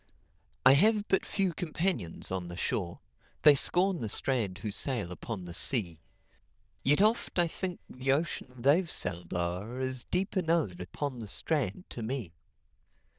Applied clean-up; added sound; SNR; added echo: neural diffusion model UNIVERSE++.